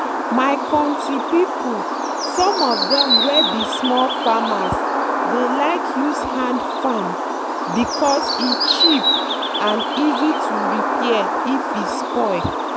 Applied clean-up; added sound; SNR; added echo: none; Bird; -2 dB; none.